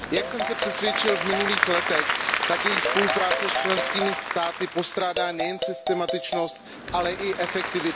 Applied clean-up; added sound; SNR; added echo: none; Applause / Crowd + Marimba, xylophone; -1 dB; none.